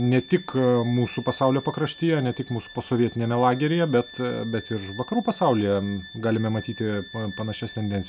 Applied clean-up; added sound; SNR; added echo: none; Bowed string instrument; 18 dB; none.